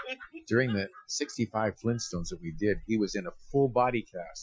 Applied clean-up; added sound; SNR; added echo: classical method Wiener filter.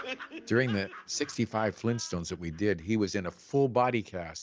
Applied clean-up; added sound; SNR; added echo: none; none; none; none.